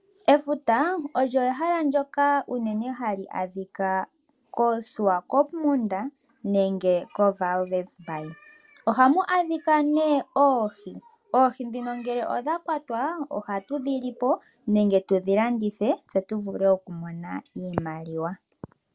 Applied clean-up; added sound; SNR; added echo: none; none; none; none.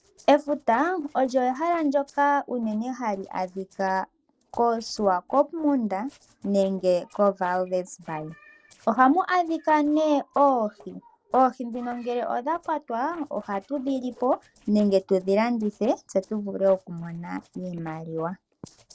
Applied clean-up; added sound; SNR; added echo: neural separator model SepFormer DNS4.